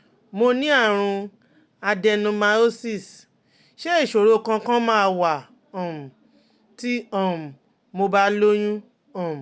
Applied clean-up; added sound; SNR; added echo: none; none; none; none.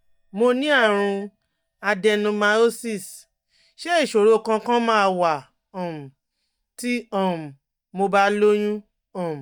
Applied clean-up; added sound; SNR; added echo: neural mask model DeepFilterNet 3.